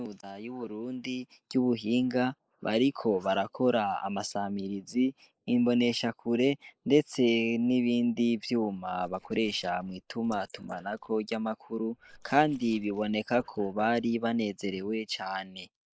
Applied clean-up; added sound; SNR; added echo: neural mask model Resemble Enhance denoiser.